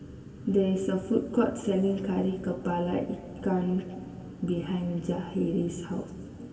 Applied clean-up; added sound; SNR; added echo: none; none; none; reverberation time 1.8 s.